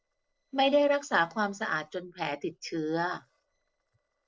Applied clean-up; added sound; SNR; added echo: neural separator model SepFormer DNS4.